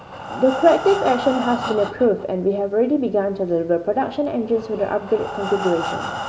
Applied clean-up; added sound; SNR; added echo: none; Breathing; 10 dB; none.